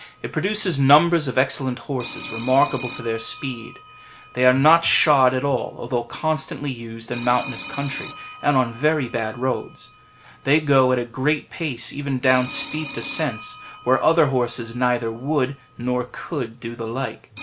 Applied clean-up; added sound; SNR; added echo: none; Telephone; 18 dB; none.